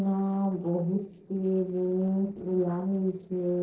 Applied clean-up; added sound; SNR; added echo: neural separator model SepFormer DNS4.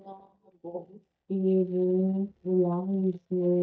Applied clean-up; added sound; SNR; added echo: neural mask model DeepFilterNet 3.